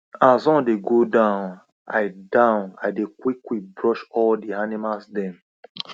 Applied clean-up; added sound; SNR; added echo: none; none; none; none.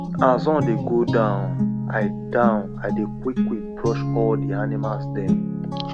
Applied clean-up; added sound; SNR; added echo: none; Guitar; 0 dB; none.